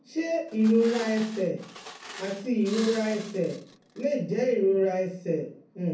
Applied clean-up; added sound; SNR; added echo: none; Glass; 16 dB; reverberation time 0.6 s.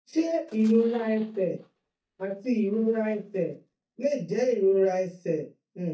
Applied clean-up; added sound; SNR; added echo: neural mask model DeepFilterNet 3.